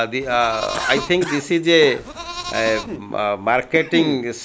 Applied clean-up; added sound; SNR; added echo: none; Livestock, farm animals, working animals + Cough; 10 dB; none.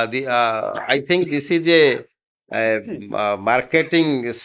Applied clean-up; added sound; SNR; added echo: neural mask model Resemble Enhance denoiser.